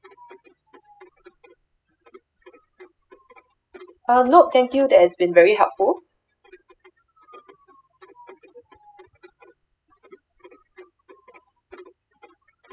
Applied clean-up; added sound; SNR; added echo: classical method spectral subtraction.